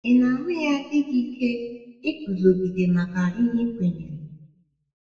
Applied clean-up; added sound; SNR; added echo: none; none; none; reverberation time 0.9 s.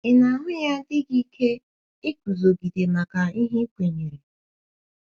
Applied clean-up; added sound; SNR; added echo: none; none; none; none.